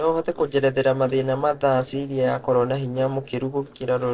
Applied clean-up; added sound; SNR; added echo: neural separator model SepFormer DNS4.